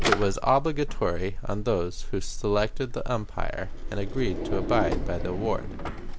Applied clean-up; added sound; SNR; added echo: none; Drawer open or close; 0 dB; none.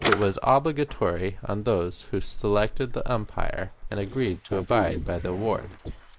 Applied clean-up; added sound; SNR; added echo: neural mask model Resemble Enhance denoiser.